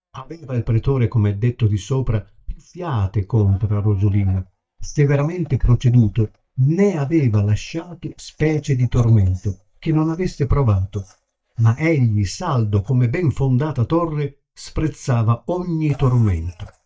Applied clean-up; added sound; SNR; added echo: neural mask model DeepFilterNet 3.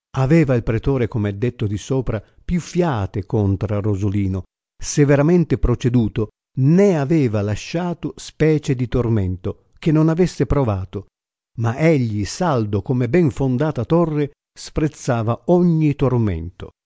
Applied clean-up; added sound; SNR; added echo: none; none; none; none.